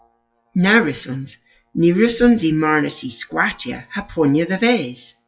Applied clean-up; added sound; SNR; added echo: classical method WPE with log-MMSE.